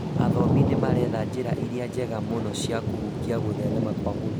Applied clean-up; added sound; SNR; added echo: none; Thunder / Rain; -4 dB; none.